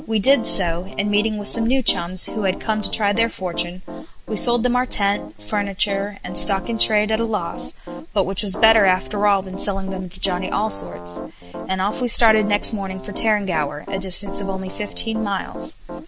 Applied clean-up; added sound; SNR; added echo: none; Piano; 11 dB; none.